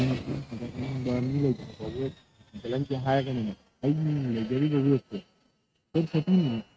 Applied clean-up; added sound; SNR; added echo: neural mask model RNNoise.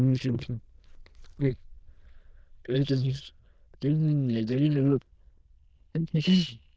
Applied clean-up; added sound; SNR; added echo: neural diffusion model UNIVERSE++.